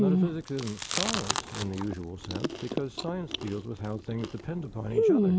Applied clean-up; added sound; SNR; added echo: none; Chewing, mastication; -4 dB; none.